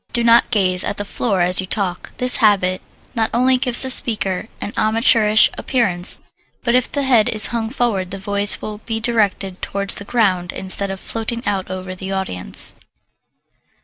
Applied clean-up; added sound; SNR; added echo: none; none; none; none.